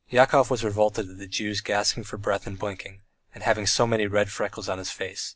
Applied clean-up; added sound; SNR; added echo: none; none; none; none.